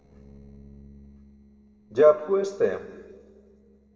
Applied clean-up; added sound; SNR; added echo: neural separator model SepFormer DNS4.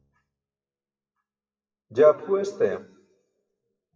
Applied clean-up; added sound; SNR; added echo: classical method WPE with log-MMSE.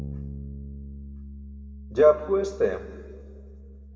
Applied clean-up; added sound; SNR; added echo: none; Bass guitar; 12 dB; reverberation time 1.9 s.